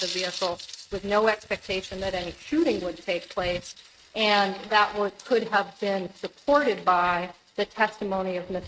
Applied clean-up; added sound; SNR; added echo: neural mask model RNNoise.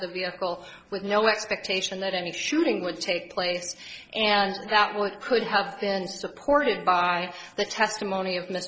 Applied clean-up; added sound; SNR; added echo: none; none; none; none.